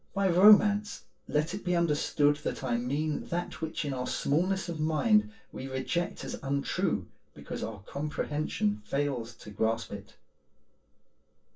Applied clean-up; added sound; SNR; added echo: none; none; none; reverberation time 0.1 s.